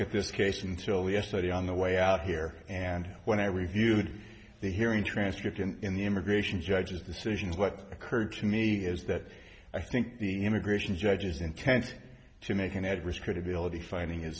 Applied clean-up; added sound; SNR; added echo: none; none; none; none.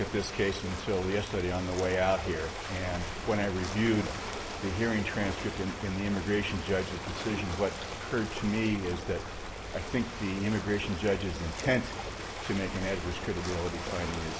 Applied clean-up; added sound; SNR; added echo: none; Ocean; 6 dB; none.